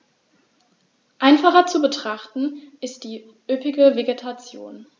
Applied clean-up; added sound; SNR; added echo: none; none; none; none.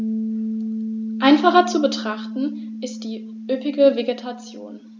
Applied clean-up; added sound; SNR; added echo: none; Piano; 7 dB; none.